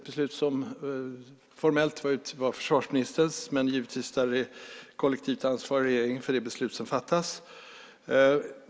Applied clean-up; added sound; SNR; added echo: none; none; none; none.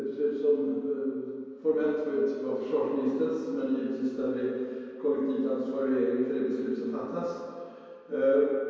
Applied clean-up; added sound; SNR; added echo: none; none; none; reverberation time 2.2 s.